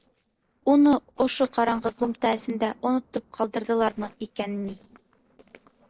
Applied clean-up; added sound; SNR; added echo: neural separator model SepFormer DNS4.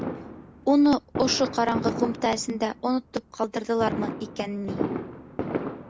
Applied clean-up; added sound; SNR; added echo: none; Fireworks; 7 dB; none.